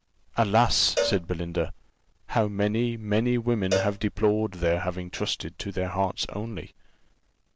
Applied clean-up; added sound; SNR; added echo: none; Cowbell; 8 dB; none.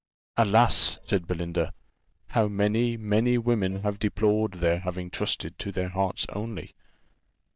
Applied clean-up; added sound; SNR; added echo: neural mask model DeepFilterNet 3.